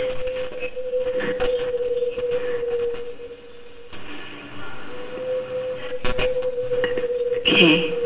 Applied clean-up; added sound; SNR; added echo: none; Wind; 0 dB; reverberation time 2.9 s.